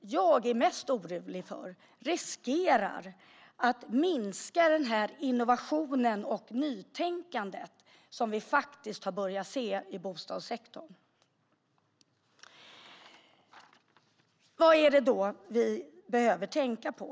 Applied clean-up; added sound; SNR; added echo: none; none; none; none.